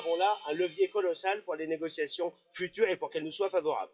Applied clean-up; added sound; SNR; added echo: classical method WPE with log-MMSE.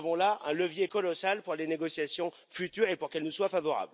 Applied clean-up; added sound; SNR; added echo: none; none; none; none.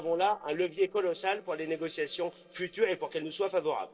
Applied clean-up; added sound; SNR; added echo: neural separator model SepFormer DNS4.